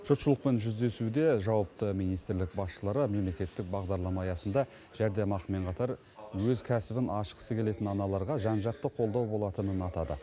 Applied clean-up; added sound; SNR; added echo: none; none; none; none.